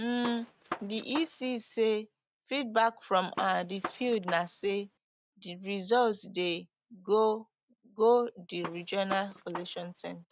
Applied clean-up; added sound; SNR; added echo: neural mask model RNNoise.